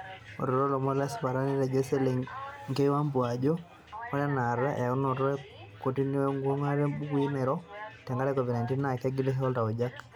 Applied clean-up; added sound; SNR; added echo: none; none; none; none.